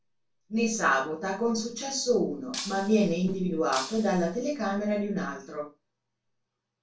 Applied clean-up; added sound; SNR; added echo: none; Shatter; 13 dB; reverberation time 0.2 s.